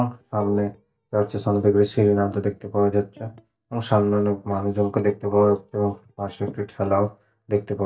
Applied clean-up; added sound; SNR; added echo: neural mask model DeepFilterNet 3.